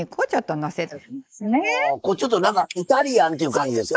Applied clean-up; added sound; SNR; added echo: neural mask model Resemble Enhance denoiser.